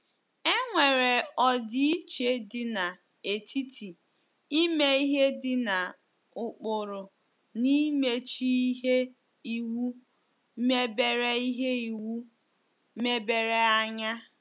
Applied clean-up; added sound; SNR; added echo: none; none; none; none.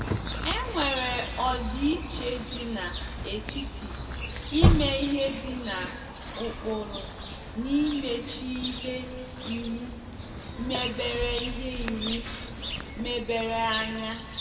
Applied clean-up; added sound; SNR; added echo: none; Chirp, tweet; 1 dB; reverberation time 1.9 s.